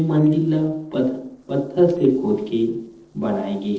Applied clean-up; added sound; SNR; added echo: neural separator model SepFormer DNS4.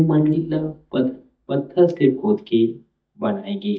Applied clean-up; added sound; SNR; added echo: neural mask model DeepFilterNet 3.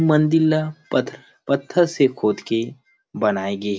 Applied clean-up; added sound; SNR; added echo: none; none; none; none.